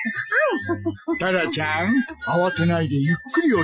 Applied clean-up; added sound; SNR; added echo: classical method Wiener filter.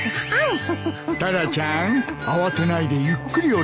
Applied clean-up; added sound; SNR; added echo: none; Wind instrument, woodwind instrument; 16 dB; none.